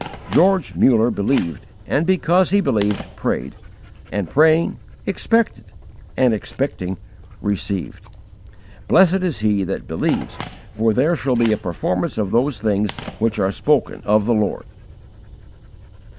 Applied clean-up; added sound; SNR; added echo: none; Telephone + Dog; 17 dB; none.